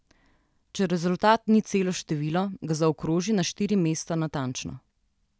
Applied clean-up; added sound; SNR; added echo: none; none; none; none.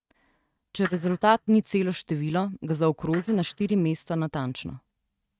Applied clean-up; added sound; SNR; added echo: neural mask model RNNoise.